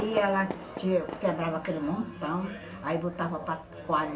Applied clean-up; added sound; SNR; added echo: none; Fireworks; 14 dB; reverberation time 0.2 s.